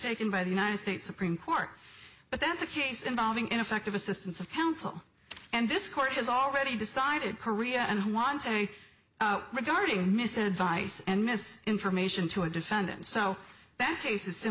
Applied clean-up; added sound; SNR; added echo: none; none; none; none.